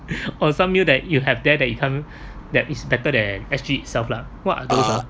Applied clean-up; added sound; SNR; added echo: none; Burping, eructation; 0 dB; none.